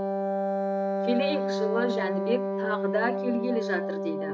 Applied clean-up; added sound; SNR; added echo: none; Wind instrument, woodwind instrument; -2 dB; none.